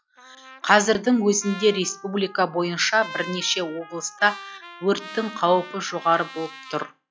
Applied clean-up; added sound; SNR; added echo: classical method log-MMSE.